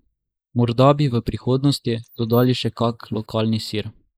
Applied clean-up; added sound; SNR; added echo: neural mask model Resemble Enhance denoiser.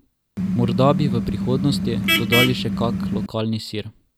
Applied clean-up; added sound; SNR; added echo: none; Vehicle horn, car horn, honking; -1 dB; none.